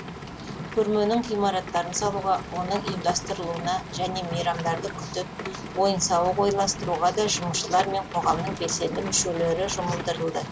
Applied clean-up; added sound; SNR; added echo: none; Rain; 8 dB; none.